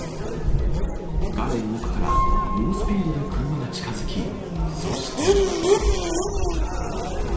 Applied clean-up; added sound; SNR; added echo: none; Race car, auto racing / Accelerating, revving, vroom; -4 dB; reverberation time 0.4 s.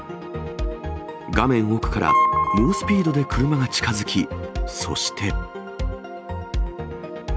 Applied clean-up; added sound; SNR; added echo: none; none; none; none.